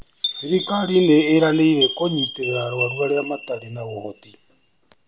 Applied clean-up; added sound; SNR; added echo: none; Chime; 9 dB; none.